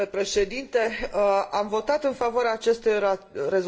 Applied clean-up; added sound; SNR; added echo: none; none; none; reverberation time 0.4 s.